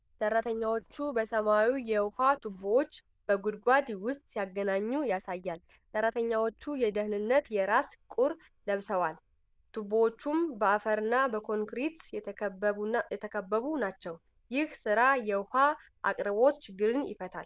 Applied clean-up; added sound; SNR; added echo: neural diffusion model UNIVERSE++.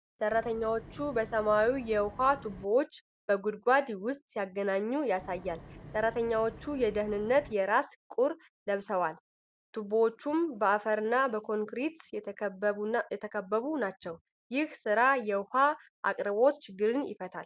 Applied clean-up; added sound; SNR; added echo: none; Wind; 17 dB; none.